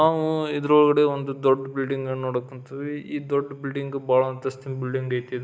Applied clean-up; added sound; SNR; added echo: none; none; none; none.